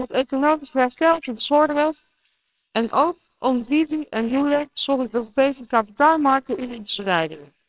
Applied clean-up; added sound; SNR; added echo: neural separator model SepFormer WHAMR!.